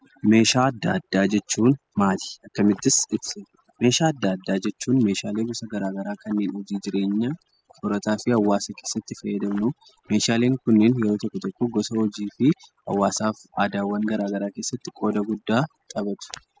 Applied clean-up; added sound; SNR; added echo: classical method spectral subtraction.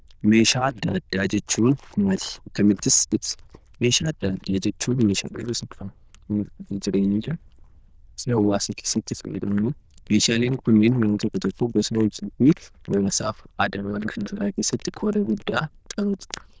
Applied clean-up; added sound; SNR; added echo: neural diffusion model UNIVERSE++.